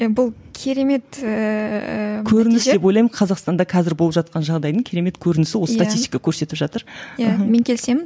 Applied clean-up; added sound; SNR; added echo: none; none; none; none.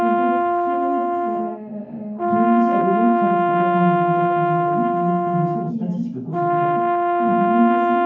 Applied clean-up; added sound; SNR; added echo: none; Brass instrument; -4 dB; reverberation time 0.9 s.